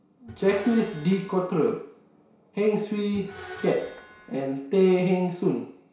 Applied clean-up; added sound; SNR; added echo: none; Screech; 20 dB; reverberation time 0.6 s.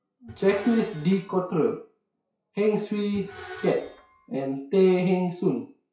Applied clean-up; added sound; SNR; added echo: classical method WPE with log-MMSE.